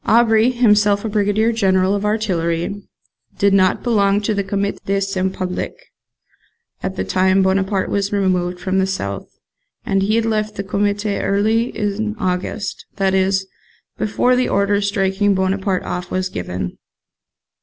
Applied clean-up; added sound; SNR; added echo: none; none; none; none.